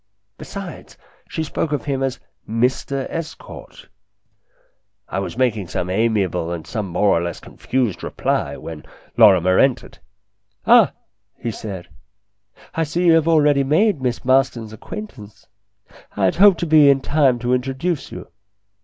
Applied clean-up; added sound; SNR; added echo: none; none; none; none.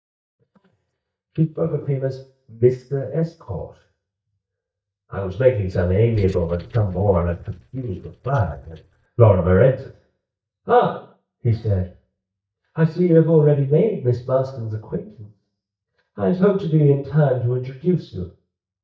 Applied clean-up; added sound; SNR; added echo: neural mask model DeepFilterNet 3.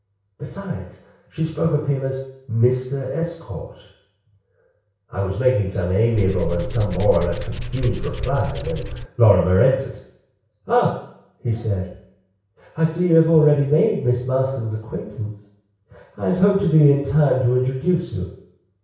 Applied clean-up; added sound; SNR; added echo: none; Tools; 5 dB; reverberation time 0.6 s.